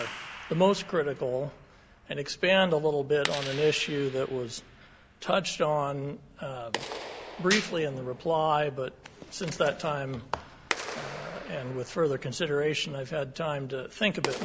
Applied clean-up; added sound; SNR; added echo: none; Clapping; 13 dB; none.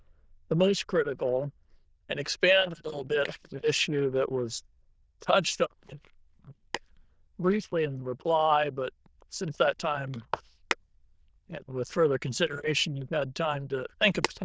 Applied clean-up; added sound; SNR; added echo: neural diffusion model UNIVERSE++.